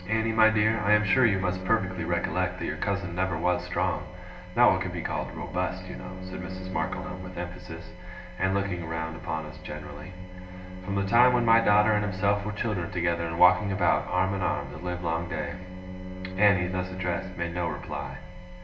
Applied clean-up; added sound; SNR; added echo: none; Bowed string instrument; 13 dB; reverberation time 0.8 s.